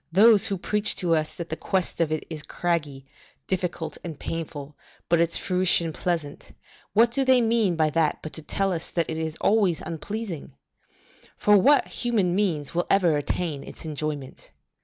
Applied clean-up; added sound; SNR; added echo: none; none; none; none.